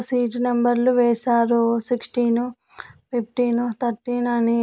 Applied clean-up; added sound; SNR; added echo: none; none; none; none.